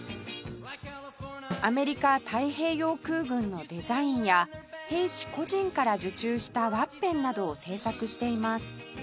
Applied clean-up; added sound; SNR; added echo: none; Snare drum; 16 dB; none.